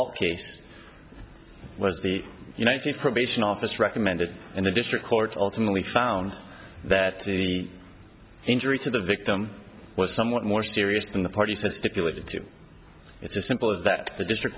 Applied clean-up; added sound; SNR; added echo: none; none; none; none.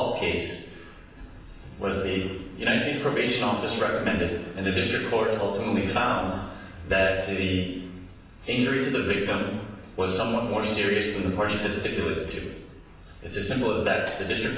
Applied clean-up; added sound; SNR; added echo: none; none; none; reverberation time 0.9 s.